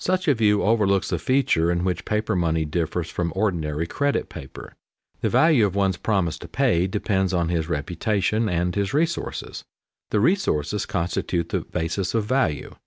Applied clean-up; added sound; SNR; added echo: none; none; none; none.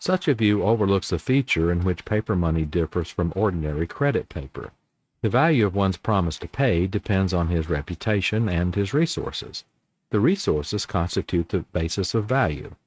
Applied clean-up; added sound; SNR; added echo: neural mask model RNNoise.